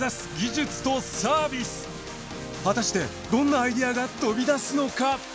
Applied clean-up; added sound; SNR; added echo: none; none; none; none.